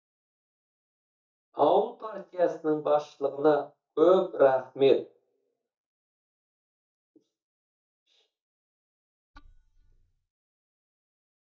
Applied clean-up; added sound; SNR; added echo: neural mask model DeepFilterNet 3.